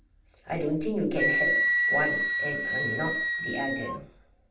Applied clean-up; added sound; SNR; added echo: none; Wind instrument, woodwind instrument; -3 dB; reverberation time 0.4 s.